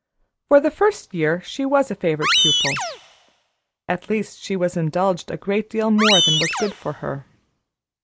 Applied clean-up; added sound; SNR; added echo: none; Animal; 0 dB; none.